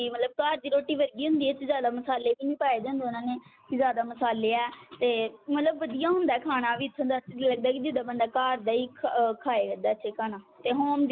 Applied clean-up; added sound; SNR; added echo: none; none; none; none.